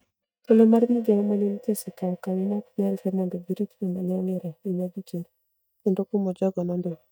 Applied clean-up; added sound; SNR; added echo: neural mask model DeepFilterNet 3.